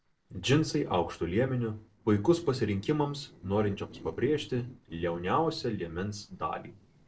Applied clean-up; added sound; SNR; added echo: neural separator model SepFormer DNS4.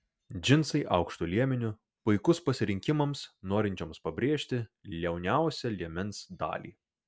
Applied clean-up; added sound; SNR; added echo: none; none; none; none.